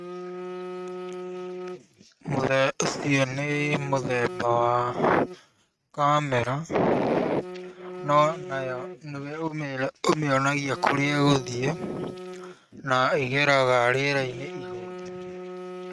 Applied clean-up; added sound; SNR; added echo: neural mask model RNNoise.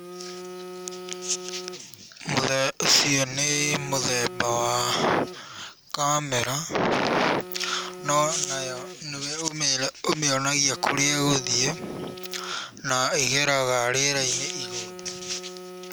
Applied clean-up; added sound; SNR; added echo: none; Telephone; 15 dB; none.